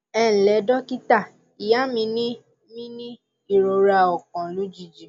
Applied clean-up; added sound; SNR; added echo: none; none; none; none.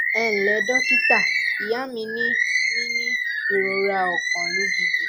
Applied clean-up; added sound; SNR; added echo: none; Bird; -5 dB; none.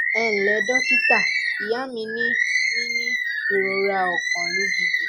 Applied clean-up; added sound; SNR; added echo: classical method Wiener filter.